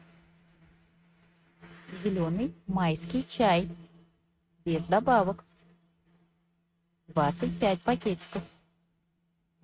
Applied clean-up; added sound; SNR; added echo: neural mask model RNNoise.